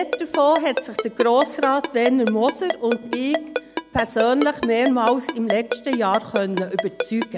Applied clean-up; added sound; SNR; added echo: none; Ringtone; 7 dB; none.